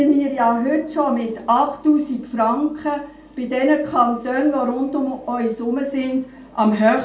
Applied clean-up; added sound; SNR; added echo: none; none; none; reverberation time 0.3 s.